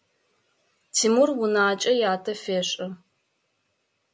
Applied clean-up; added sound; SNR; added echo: none; none; none; none.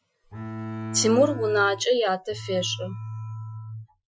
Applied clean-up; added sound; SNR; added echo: classical method Wiener filter.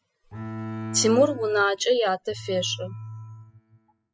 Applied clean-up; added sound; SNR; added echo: classical method spectral subtraction.